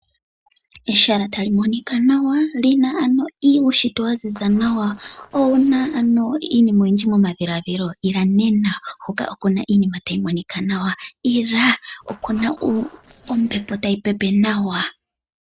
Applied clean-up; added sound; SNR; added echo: neural separator model SepFormer DNS4.